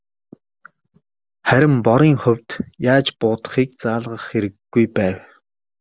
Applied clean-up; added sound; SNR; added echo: none; none; none; none.